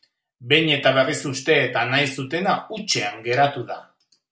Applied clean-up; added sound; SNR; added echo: none; none; none; none.